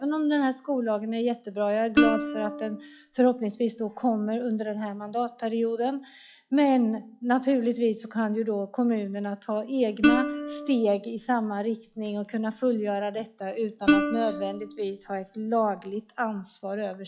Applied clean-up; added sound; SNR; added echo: classical method log-MMSE.